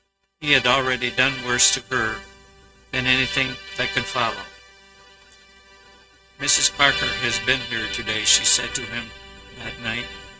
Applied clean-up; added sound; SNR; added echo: neural mask model RNNoise.